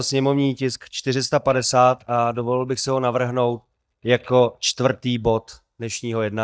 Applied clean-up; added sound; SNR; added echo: neural mask model DeepFilterNet 3.